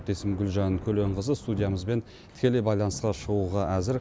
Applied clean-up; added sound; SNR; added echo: none; Thunder; 15 dB; none.